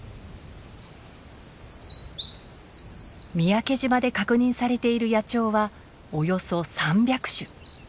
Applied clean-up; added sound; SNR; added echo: none; none; none; none.